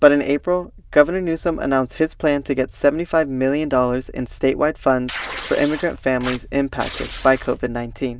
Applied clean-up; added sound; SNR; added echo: none; Tearing; 14 dB; none.